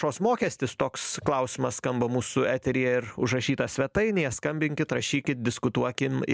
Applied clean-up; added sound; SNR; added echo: none; none; none; none.